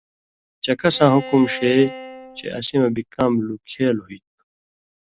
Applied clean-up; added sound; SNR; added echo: none; Bowed string instrument; 14 dB; none.